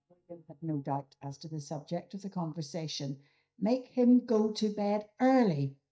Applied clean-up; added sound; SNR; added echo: neural mask model DeepFilterNet 3.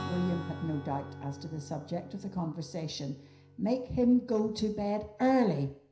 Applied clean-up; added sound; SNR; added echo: none; Strum; 14 dB; reverberation time 0.5 s.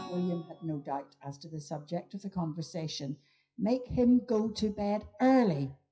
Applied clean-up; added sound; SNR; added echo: classical method WPE with log-MMSE.